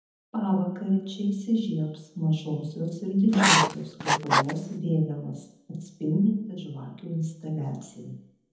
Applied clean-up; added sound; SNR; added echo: none; Writing; -4 dB; reverberation time 1.0 s.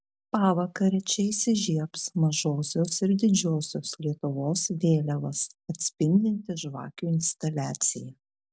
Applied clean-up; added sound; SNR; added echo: none; none; none; none.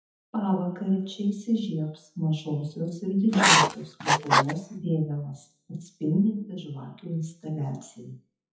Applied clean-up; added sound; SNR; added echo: classical method WPE with log-MMSE.